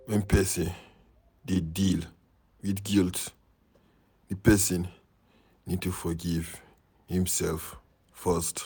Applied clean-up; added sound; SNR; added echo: none; none; none; none.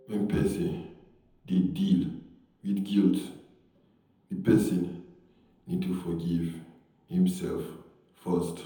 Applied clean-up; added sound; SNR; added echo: none; none; none; reverberation time 0.8 s.